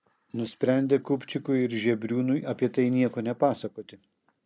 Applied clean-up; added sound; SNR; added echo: none; none; none; none.